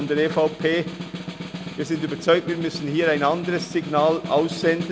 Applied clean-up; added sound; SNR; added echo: none; Snare drum; 10 dB; none.